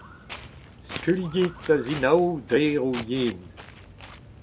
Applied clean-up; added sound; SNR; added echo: none; Walk, footsteps; 15 dB; none.